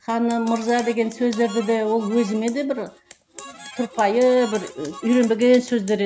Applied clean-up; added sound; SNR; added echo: none; Harmonica + Computer keyboard; 18 dB; none.